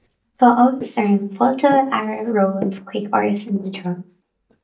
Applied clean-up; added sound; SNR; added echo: neural mask model DeepFilterNet 3.